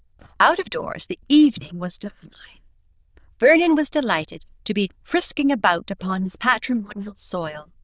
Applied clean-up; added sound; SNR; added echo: neural diffusion model UNIVERSE++.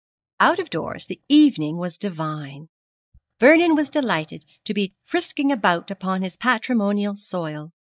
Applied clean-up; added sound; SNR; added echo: neural mask model DeepFilterNet 3.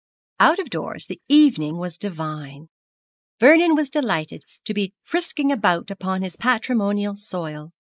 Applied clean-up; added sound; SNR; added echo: neural mask model Resemble Enhance denoiser.